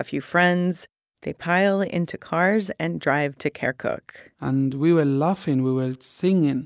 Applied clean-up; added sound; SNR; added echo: none; none; none; none.